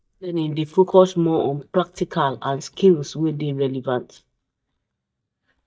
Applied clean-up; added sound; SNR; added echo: neural mask model DeepFilterNet 3.